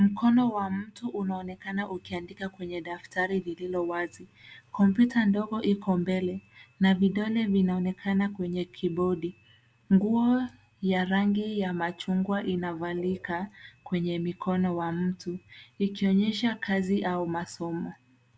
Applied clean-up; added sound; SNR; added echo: none; none; none; none.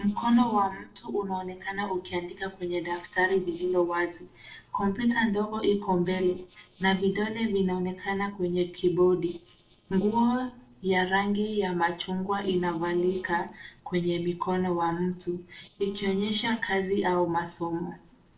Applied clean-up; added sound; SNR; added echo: neural separator model SepFormer DNS4.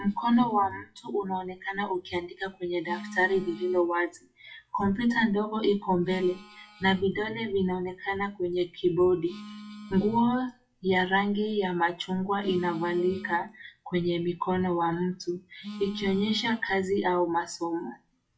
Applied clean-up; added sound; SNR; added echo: classical method WPE with log-MMSE.